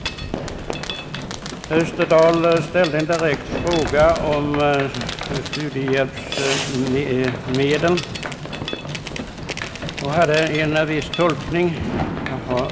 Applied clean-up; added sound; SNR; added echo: none; Mechanisms + Fireworks; 7 dB; none.